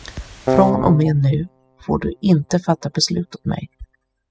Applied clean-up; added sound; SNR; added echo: classical method spectral subtraction.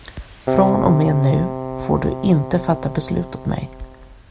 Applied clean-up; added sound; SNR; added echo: none; Keyboard (musical); 6 dB; none.